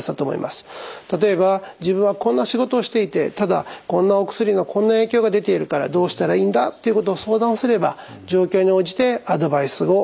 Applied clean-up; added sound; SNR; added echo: none; none; none; none.